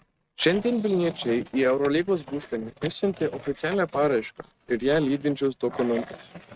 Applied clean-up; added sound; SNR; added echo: neural mask model RNNoise.